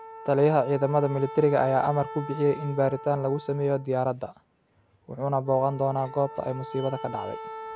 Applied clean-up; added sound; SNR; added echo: none; Wind instrument, woodwind instrument; 14 dB; none.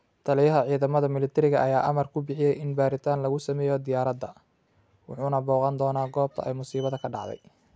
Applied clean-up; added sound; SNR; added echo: none; none; none; none.